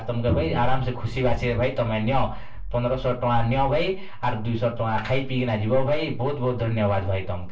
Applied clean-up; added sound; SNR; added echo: none; Bowed string instrument; 10 dB; reverberation time 0.3 s.